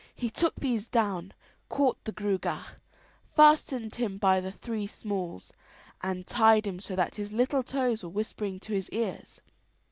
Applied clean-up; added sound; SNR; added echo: none; none; none; none.